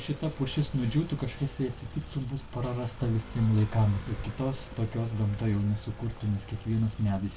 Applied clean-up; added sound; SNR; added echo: none; Motorcycle / Accelerating, revving, vroom; 15 dB; reverberation time 0.2 s.